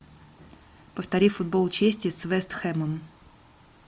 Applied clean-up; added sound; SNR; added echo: none; none; none; none.